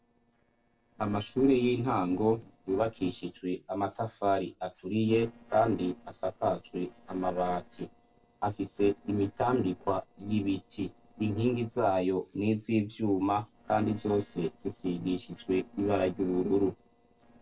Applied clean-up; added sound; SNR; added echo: neural separator model SepFormer DNS4.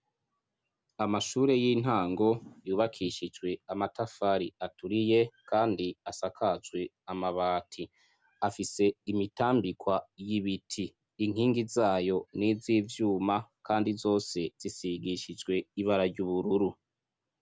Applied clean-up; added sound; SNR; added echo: none; none; none; none.